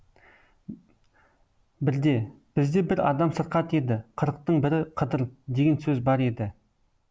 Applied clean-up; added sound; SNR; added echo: none; none; none; none.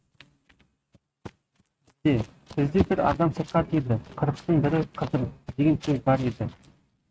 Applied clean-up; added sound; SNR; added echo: neural mask model RNNoise.